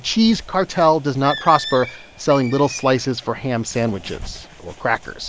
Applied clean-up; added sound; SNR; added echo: none; Bird; 16 dB; none.